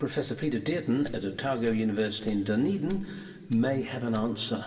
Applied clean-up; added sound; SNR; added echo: none; Rattle (instrument); 18 dB; reverberation time 1.8 s.